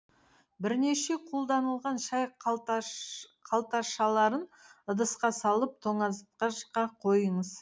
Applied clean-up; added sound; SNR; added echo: none; none; none; none.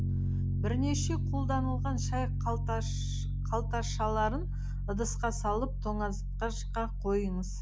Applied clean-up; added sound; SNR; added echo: none; Piano; -3 dB; none.